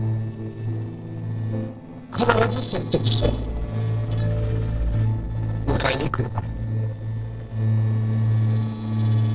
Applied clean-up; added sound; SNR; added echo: neural separator model SepFormer DNS4.